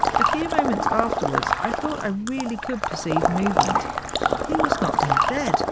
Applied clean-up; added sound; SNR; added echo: none; Water / Liquid; -5 dB; none.